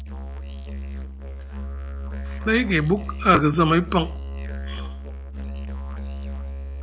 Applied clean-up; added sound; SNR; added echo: none; Musical instrument; 6 dB; none.